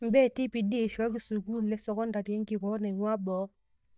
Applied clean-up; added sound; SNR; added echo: neural mask model DeepFilterNet 3.